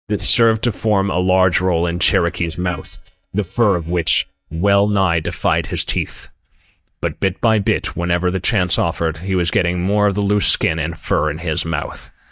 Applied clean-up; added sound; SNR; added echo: neural mask model DeepFilterNet 3.